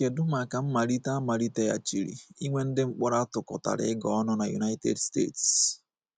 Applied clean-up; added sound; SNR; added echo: none; none; none; none.